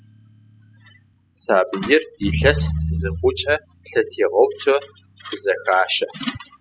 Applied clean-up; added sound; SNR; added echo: classical method spectral subtraction.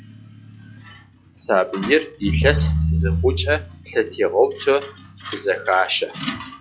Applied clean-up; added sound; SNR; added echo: classical method log-MMSE.